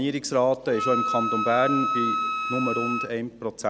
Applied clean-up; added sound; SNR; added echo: none; Wind instrument, woodwind instrument; 2 dB; none.